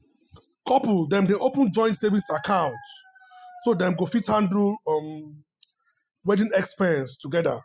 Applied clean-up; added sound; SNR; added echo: classical method spectral subtraction.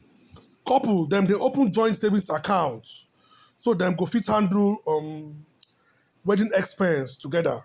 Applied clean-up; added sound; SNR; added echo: none; none; none; none.